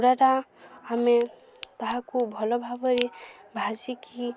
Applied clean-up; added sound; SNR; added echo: none; Crack; 12 dB; none.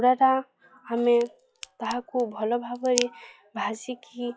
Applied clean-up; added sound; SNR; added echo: classical method log-MMSE.